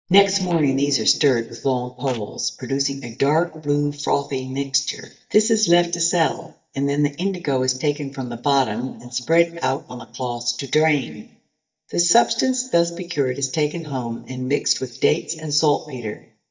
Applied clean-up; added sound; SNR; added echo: neural mask model DeepFilterNet 3.